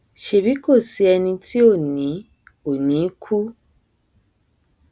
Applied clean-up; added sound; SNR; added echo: none; none; none; none.